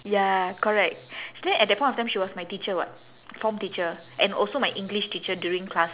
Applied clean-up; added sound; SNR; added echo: none; none; none; none.